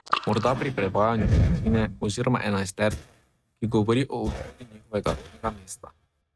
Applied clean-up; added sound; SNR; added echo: neural mask model RNNoise.